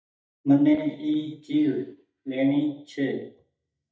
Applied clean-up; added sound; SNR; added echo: neural mask model DeepFilterNet 3.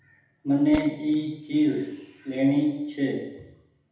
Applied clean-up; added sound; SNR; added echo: none; Tools; 18 dB; reverberation time 0.8 s.